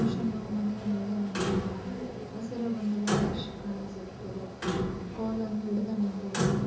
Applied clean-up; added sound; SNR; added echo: none; Clock; 1 dB; reverberation time 0.6 s.